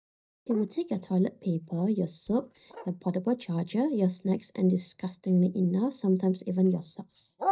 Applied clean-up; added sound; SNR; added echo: neural mask model DeepFilterNet 3.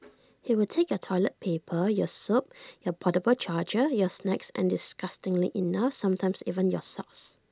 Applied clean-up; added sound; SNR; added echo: none; none; none; none.